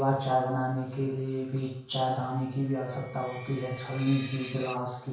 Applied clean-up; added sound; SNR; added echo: none; Screech; 17 dB; reverberation time 0.5 s.